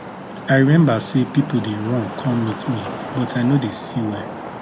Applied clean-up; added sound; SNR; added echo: none; Traffic noise, roadway noise; 11 dB; none.